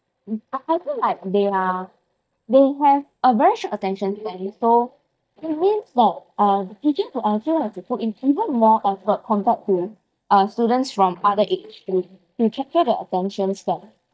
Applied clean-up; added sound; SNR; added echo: neural mask model DeepFilterNet 3.